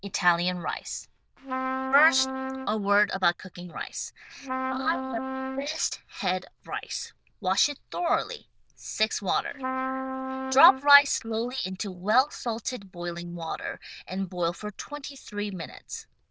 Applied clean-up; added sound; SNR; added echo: neural diffusion model UNIVERSE++.